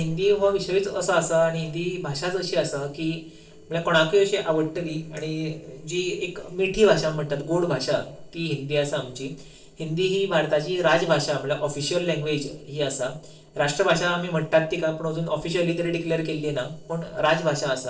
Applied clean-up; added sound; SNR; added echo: neural separator model SepFormer DNS4.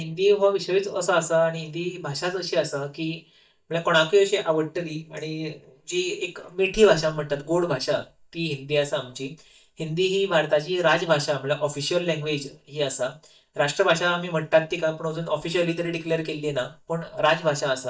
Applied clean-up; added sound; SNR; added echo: neural mask model DeepFilterNet 3.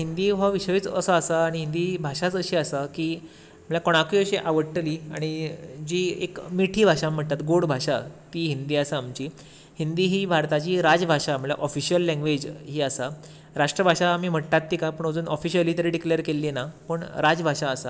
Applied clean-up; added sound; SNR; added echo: none; none; none; none.